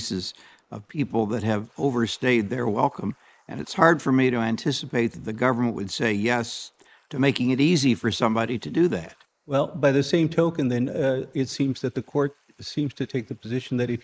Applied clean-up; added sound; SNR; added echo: neural mask model Resemble Enhance denoiser.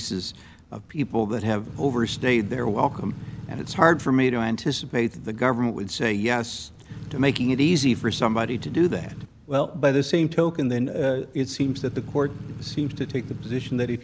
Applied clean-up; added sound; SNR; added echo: none; Engine / Truck / Car; 12 dB; none.